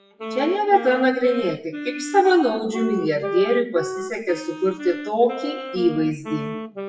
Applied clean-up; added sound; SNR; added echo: classical method WPE with log-MMSE.